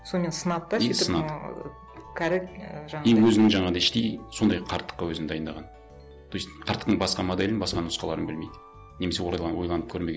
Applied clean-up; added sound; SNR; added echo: none; none; none; none.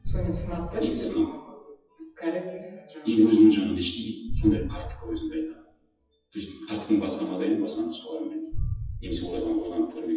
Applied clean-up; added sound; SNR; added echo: classical method WPE with log-MMSE.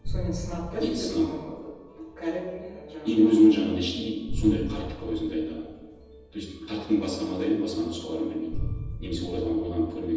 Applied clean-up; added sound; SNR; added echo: none; Boom; 9 dB; reverberation time 1.1 s.